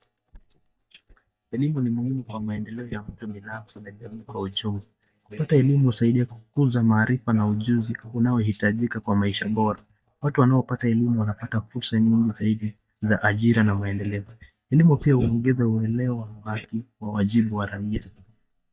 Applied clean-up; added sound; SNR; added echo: neural mask model DeepFilterNet 3.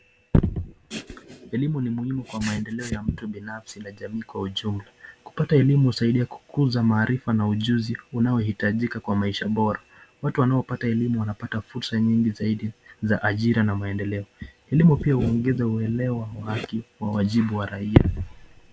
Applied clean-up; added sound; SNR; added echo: none; none; none; none.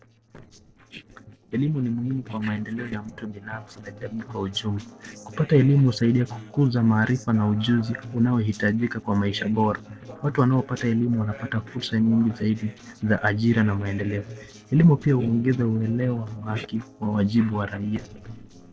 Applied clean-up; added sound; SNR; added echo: neural separator model SepFormer DNS4.